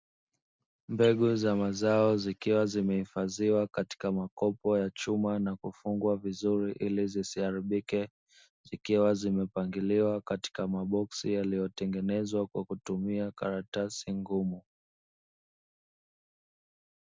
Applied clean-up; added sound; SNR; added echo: none; none; none; none.